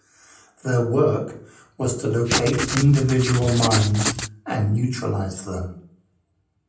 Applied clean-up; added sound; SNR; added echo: none; Writing; 3 dB; reverberation time 0.6 s.